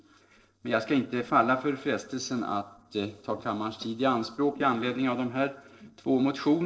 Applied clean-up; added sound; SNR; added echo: neural separator model SepFormer DNS4.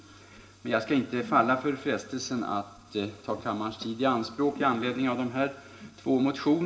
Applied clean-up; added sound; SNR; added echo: none; Toilet flush; 18 dB; reverberation time 0.4 s.